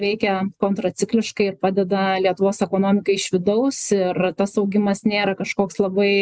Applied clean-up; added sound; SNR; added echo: none; none; none; none.